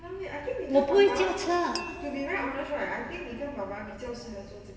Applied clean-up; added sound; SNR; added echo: none; Glass; 16 dB; reverberation time 2.5 s.